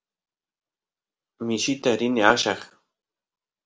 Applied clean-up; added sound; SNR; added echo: none; none; none; none.